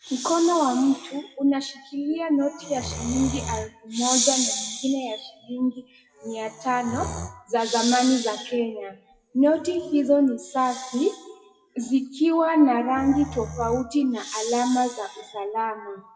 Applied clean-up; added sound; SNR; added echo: classical method WPE with log-MMSE.